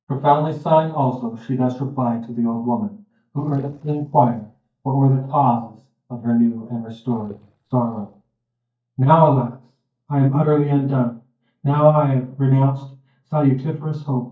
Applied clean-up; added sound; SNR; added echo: neural mask model DeepFilterNet 3.